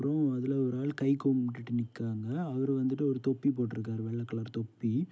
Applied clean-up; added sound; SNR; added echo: none; none; none; none.